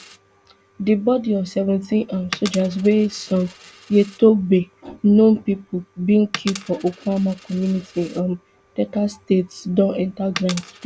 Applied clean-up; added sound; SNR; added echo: none; Coin (dropping); 19 dB; none.